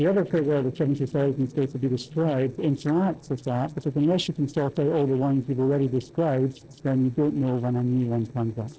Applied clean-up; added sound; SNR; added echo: neural separator model SepFormer DNS4.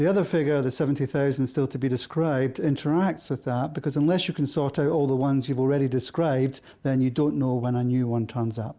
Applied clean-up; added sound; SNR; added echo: none; none; none; none.